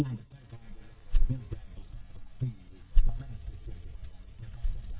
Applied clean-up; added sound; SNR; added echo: neural mask model DeepFilterNet 3.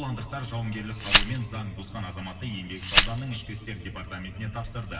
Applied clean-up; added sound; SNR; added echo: none; Glass; -4 dB; reverberation time 2.4 s.